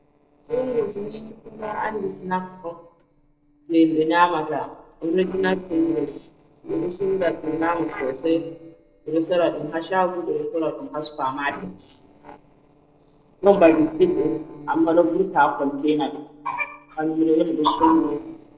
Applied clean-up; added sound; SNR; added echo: neural separator model SepFormer DNS4.